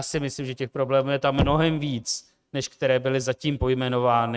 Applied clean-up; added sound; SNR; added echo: neural mask model RNNoise.